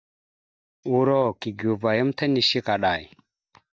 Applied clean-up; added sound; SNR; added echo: neural mask model DeepFilterNet 3.